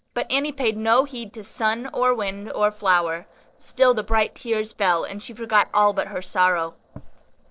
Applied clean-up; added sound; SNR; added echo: neural separator model SepFormer DNS4.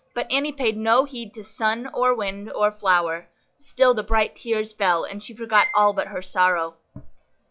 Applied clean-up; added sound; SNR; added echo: classical method log-MMSE.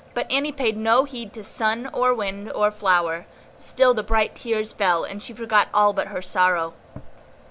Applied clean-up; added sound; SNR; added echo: none; none; none; none.